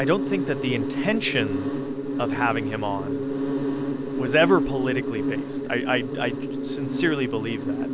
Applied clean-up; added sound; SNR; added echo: none; Insect; 0 dB; none.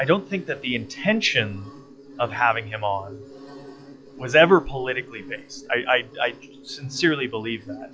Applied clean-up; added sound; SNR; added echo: classical method log-MMSE.